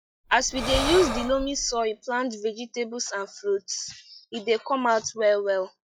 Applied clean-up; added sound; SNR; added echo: classical method log-MMSE.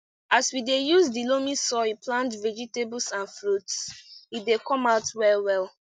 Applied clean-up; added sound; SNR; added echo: none; none; none; none.